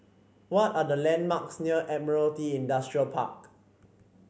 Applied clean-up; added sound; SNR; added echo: none; none; none; none.